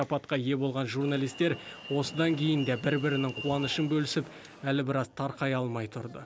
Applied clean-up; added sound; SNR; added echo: none; Alarm; 14 dB; none.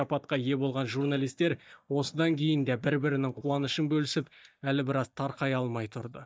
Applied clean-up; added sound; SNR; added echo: neural mask model DeepFilterNet 3.